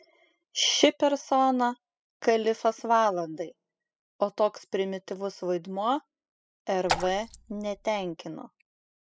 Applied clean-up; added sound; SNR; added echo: classical method spectral subtraction.